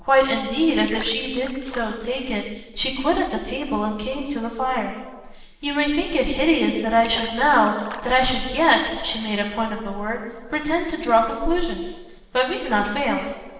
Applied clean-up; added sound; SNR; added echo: neural separator model SepFormer DNS4.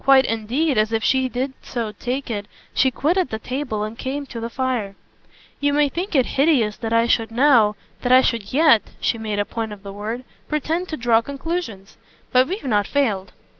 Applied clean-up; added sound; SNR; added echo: none; none; none; none.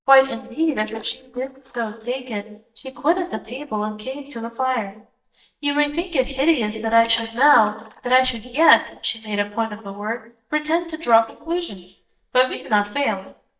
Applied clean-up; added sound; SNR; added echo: neural mask model DeepFilterNet 3.